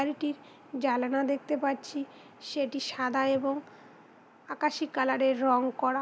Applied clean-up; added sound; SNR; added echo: none; none; none; none.